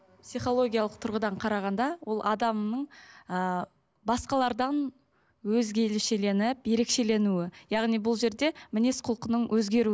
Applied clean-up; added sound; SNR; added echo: none; none; none; none.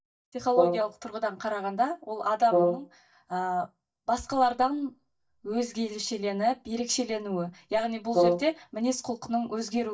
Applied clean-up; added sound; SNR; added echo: neural mask model DeepFilterNet 3.